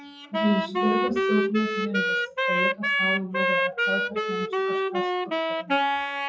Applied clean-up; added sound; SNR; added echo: classical method WPE with log-MMSE.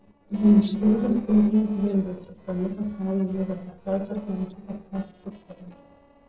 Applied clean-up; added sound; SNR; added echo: neural separator model SepFormer DNS4.